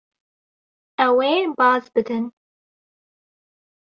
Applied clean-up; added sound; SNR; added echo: none; none; none; none.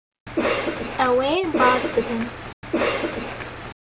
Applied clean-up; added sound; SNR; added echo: none; Cough; 0 dB; none.